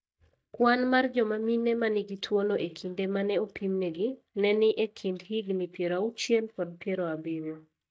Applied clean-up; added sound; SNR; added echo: neural mask model DeepFilterNet 3.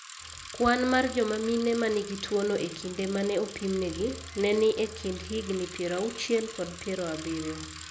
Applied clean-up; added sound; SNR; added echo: none; Bicycle; 14 dB; none.